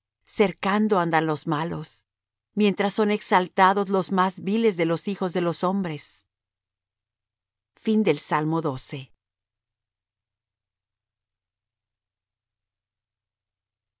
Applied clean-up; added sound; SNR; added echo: none; none; none; none.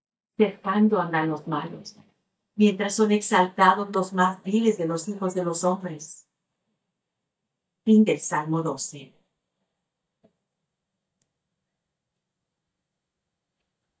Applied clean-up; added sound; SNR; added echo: neural mask model DeepFilterNet 3.